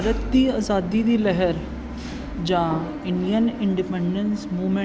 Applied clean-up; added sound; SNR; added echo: none; Engine / Mechanisms; 10 dB; none.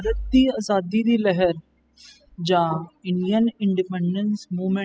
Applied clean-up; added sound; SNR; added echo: classical method spectral subtraction.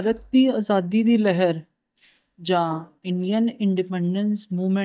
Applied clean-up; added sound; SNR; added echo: neural mask model DeepFilterNet 3.